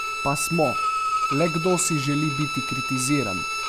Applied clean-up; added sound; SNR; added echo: none; Bowed string instrument; 2 dB; none.